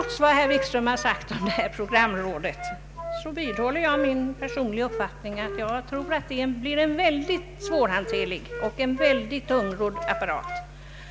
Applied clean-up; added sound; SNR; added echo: none; Wind instrument, woodwind instrument; 8 dB; none.